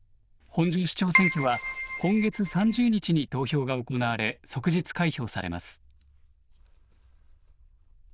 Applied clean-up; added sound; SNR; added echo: neural diffusion model UNIVERSE++.